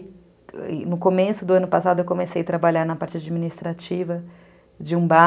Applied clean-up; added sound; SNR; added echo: none; none; none; none.